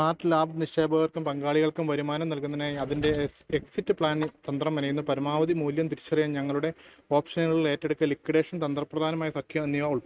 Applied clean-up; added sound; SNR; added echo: neural mask model RNNoise.